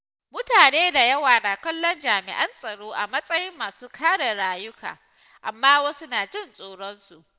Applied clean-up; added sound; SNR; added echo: none; none; none; none.